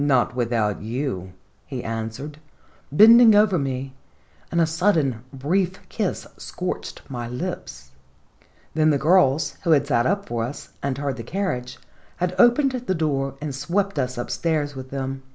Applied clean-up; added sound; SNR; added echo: none; none; none; none.